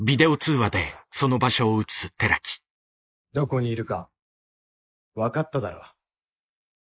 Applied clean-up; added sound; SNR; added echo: neural mask model Resemble Enhance denoiser.